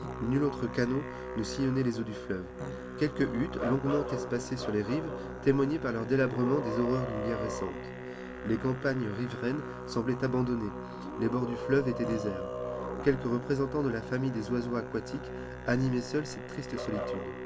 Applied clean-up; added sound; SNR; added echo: none; Musical instrument; 6 dB; none.